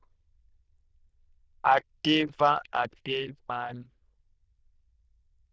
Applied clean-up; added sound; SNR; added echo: neural diffusion model UNIVERSE++.